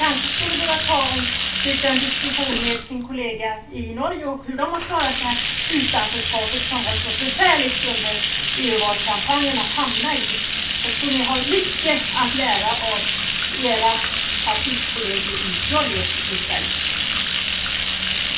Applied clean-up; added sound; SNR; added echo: none; Bathtub (filling or washing); -2 dB; reverberation time 0.3 s.